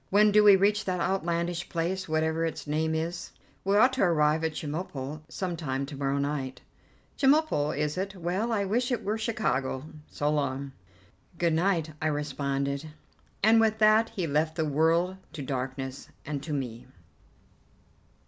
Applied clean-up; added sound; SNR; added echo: none; none; none; none.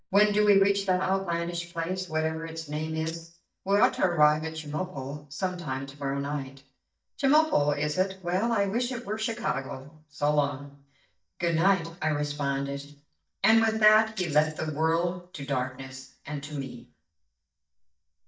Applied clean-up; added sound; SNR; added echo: neural mask model DeepFilterNet 3.